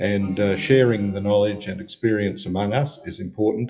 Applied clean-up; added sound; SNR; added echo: classical method WPE with log-MMSE.